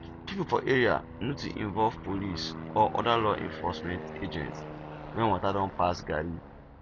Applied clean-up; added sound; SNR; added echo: none; Aircraft; 11 dB; none.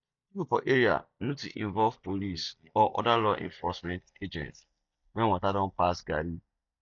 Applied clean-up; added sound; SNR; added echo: neural mask model DeepFilterNet 3.